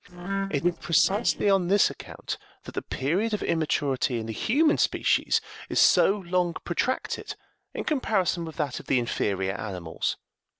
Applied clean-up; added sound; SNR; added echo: neural separator model SepFormer DNS4.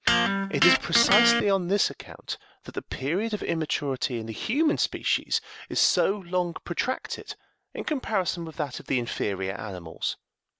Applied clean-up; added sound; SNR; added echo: none; Electric guitar; -1 dB; none.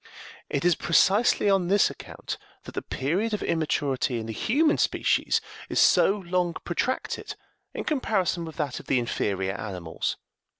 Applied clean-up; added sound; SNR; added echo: none; none; none; none.